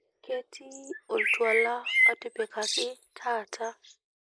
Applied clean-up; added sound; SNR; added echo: neural mask model Resemble Enhance denoiser.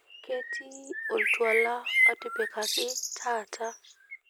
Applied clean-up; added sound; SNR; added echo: none; Bird; -2 dB; none.